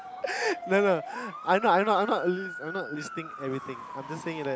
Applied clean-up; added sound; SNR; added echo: none; Motor vehicle (road) / Siren; 11 dB; none.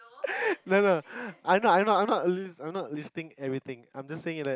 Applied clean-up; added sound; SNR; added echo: none; none; none; none.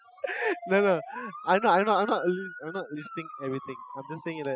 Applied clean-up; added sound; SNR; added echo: classical method spectral subtraction.